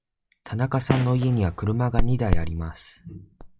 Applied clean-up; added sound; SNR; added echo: none; Gunshot, gunfire; 11 dB; none.